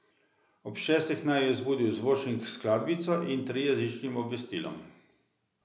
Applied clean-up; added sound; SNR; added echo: none; none; none; none.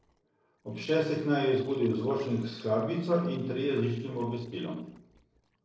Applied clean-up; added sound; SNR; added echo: neural separator model SepFormer DNS4.